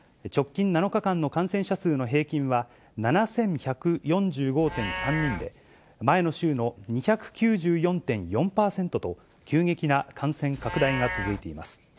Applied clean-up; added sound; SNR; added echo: none; Livestock, farm animals, working animals; 15 dB; none.